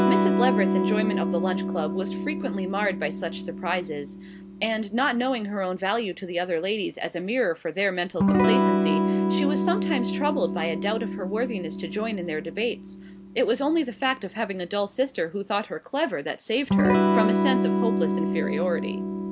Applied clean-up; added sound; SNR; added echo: none; Electric guitar / Strum; -1 dB; none.